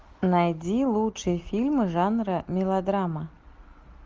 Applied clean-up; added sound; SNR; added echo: none; none; none; none.